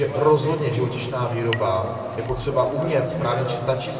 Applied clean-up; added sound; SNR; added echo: none; Chink, clink; 10 dB; reverberation time 2.4 s.